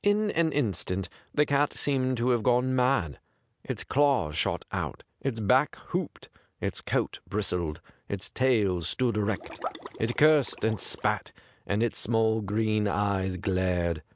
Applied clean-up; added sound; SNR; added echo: none; Liquid; 13 dB; none.